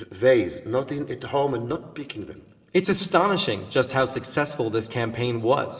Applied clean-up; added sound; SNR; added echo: none; none; none; reverberation time 2.2 s.